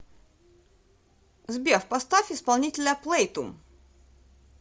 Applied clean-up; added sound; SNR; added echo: none; none; none; none.